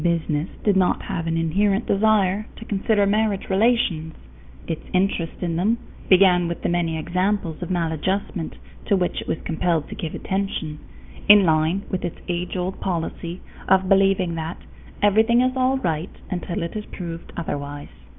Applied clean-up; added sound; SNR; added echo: none; none; none; none.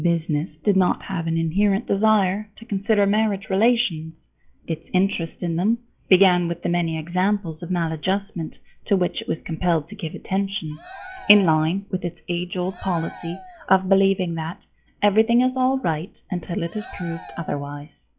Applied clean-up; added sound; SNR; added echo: classical method log-MMSE.